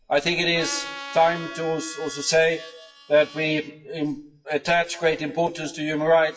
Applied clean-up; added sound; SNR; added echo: classical method WPE with log-MMSE.